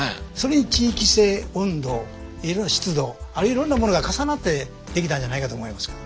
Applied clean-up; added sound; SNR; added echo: none; Rattle / Breathing; 15 dB; none.